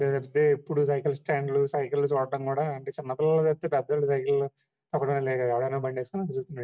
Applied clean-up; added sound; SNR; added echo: none; none; none; none.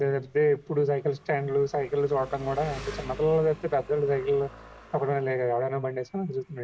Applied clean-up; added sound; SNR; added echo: none; Engine; 19 dB; none.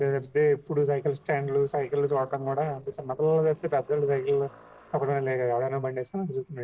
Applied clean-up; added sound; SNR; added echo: neural separator model SepFormer DNS4.